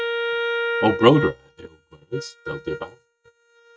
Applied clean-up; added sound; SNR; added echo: neural mask model RNNoise.